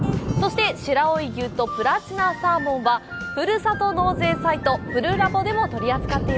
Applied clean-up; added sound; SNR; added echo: none; Thunder; 7 dB; none.